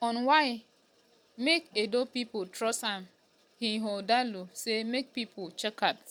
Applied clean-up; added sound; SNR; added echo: none; none; none; none.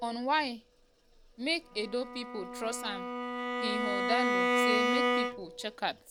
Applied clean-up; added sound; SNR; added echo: none; Bowed string instrument; -3 dB; none.